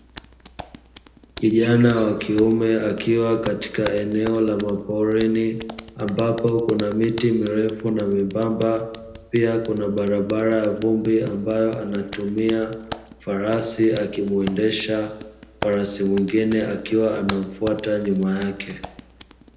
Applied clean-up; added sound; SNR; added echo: none; Hands; 17 dB; reverberation time 0.8 s.